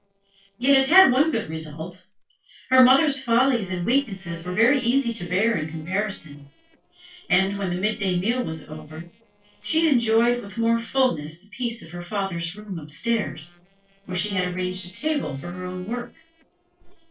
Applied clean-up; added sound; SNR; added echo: neural separator model SepFormer DNS4.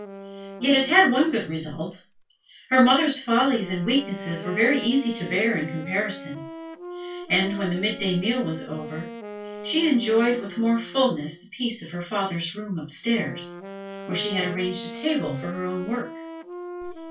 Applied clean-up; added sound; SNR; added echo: none; Wind instrument, woodwind instrument; 13 dB; reverberation time 0.2 s.